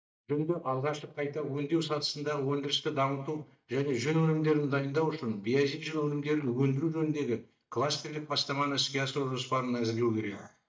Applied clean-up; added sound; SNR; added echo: neural mask model DeepFilterNet 3.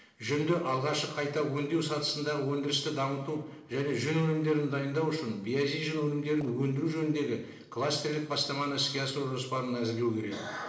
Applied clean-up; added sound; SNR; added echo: neural separator model SepFormer DNS4.